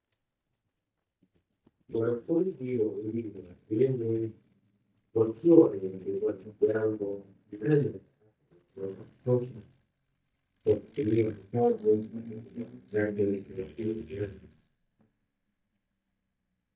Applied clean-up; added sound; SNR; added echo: neural mask model DeepFilterNet 3.